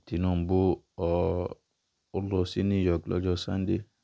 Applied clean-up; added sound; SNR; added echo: none; none; none; none.